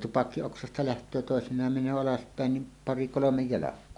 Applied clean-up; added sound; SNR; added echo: none; none; none; none.